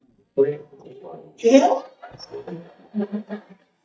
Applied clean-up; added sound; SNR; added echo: neural mask model DeepFilterNet 3.